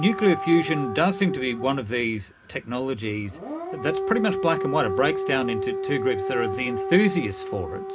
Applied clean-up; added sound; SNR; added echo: none; Siren / Dog; 5 dB; reverberation time 0.3 s.